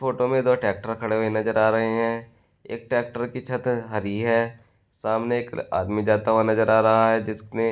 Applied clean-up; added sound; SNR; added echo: none; none; none; none.